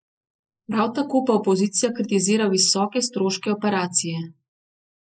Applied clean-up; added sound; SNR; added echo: neural mask model Resemble Enhance denoiser.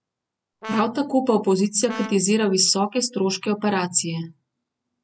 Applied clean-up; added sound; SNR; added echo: none; Brass instrument; 16 dB; none.